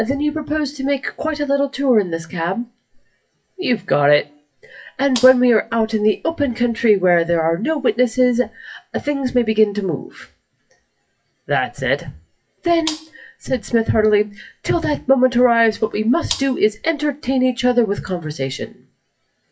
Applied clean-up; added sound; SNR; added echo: classical method WPE with log-MMSE.